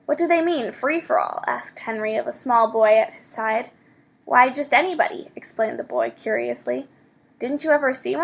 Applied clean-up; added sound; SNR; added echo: none; none; none; none.